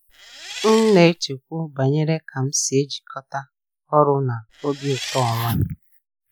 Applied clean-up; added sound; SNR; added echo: none; Engine; 12 dB; none.